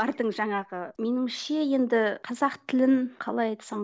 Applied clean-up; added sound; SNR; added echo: none; none; none; none.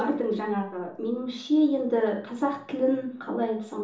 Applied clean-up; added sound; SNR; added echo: none; none; none; reverberation time 1.2 s.